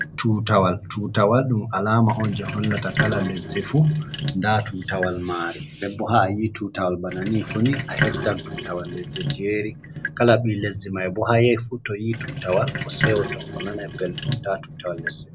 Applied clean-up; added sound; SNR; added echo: none; Sink (filling or washing); 8 dB; none.